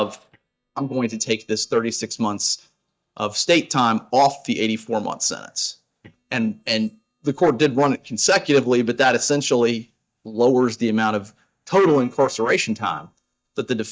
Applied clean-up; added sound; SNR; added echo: neural mask model DeepFilterNet 3.